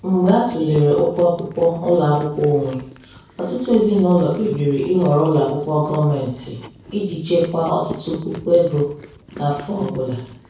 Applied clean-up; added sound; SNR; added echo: none; Chewing, mastication; 20 dB; reverberation time 0.6 s.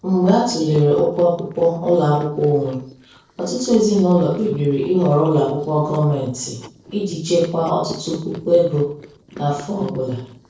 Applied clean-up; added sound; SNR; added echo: neural separator model SepFormer DNS4.